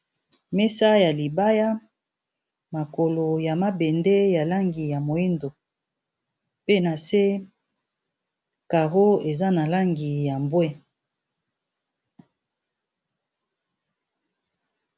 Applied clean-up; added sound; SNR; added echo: none; none; none; none.